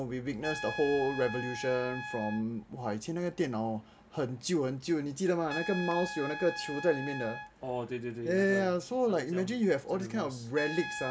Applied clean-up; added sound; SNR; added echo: none; Trumpet; 11 dB; none.